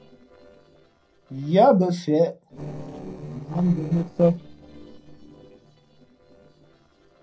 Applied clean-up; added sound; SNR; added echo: neural separator model SepFormer DNS4.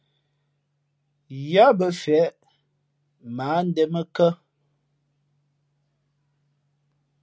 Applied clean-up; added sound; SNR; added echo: none; none; none; none.